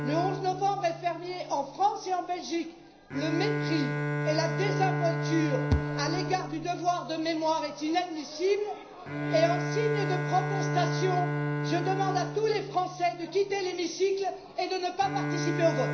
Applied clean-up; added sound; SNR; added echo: none; Bowed string instrument; 3 dB; reverberation time 0.5 s.